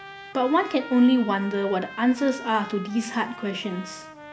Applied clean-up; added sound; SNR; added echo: none; Trumpet; 16 dB; none.